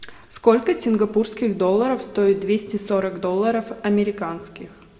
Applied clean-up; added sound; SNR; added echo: none; none; none; reverberation time 1.5 s.